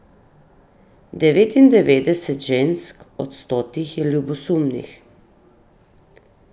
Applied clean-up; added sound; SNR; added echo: none; none; none; none.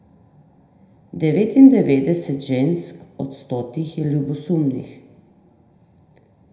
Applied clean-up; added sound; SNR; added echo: none; none; none; reverberation time 0.7 s.